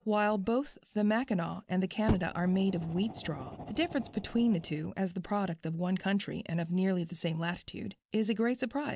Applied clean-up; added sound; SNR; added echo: none; Fire; 9 dB; none.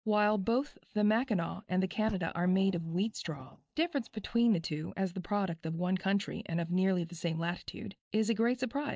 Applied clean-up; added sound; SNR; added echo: neural mask model DeepFilterNet 3.